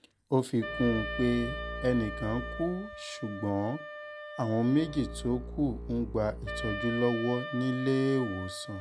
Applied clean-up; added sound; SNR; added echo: none; Wind instrument, woodwind instrument + Bowed string instrument; 8 dB; none.